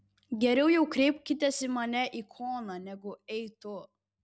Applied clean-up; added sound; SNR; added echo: none; none; none; none.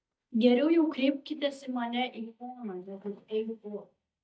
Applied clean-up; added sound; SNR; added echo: neural mask model DeepFilterNet 3.